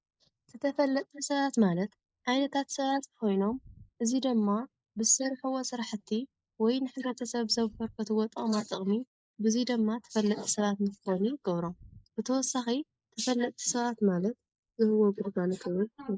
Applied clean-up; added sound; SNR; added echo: neural mask model Resemble Enhance denoiser.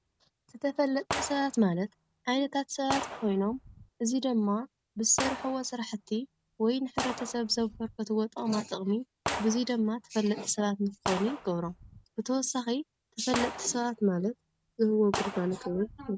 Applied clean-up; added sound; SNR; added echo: none; Gunshot, gunfire; 10 dB; none.